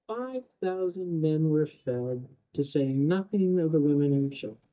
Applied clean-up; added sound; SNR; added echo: neural mask model DeepFilterNet 3.